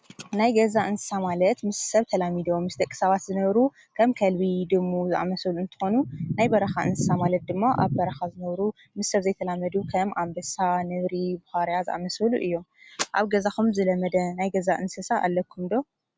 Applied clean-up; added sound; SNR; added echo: none; none; none; none.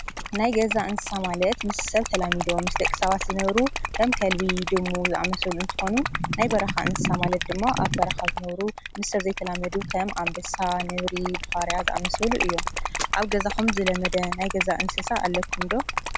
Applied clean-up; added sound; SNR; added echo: none; Liquid; 3 dB; none.